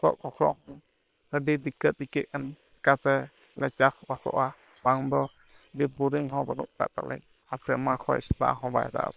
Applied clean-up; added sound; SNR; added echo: neural separator model SepFormer WHAM!.